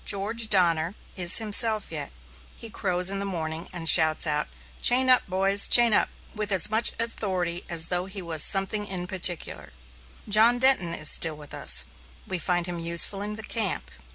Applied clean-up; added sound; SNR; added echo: none; none; none; none.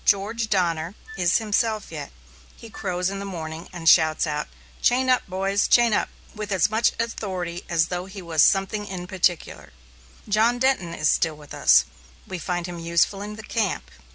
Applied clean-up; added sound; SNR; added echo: none; Wind instrument, woodwind instrument; 20 dB; none.